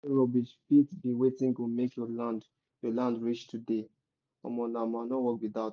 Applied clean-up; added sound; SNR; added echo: none; none; none; none.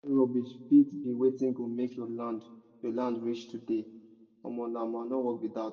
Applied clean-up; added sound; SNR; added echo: none; none; none; reverberation time 1.1 s.